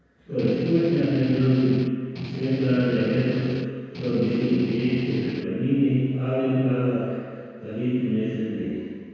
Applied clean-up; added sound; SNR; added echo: none; Strum; 10 dB; reverberation time 2.0 s.